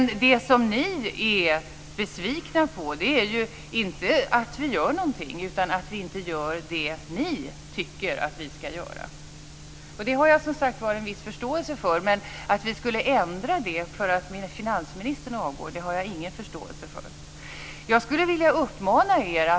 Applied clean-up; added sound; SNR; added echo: none; none; none; none.